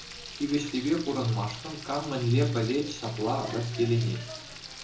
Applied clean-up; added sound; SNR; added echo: none; Frying (food); 13 dB; reverberation time 0.6 s.